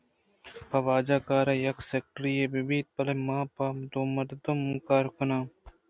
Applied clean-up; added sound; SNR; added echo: none; none; none; none.